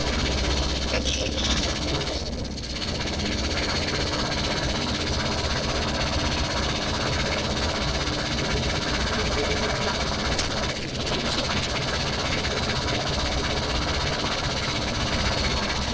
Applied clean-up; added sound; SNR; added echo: neural separator model SepFormer DNS4.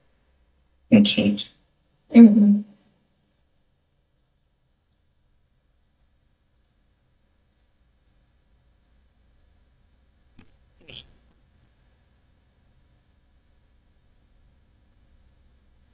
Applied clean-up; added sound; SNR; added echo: neural mask model DeepFilterNet 3.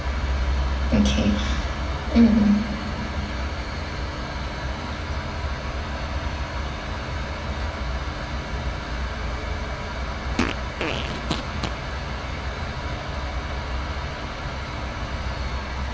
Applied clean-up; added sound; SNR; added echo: none; Fart; 5 dB; reverberation time 2.6 s.